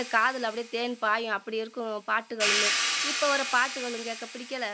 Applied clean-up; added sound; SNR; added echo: none; Hi-hat; 3 dB; none.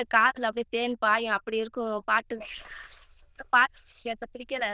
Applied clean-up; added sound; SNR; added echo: neural diffusion model UNIVERSE++.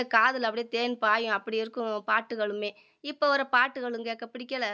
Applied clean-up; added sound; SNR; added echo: none; none; none; none.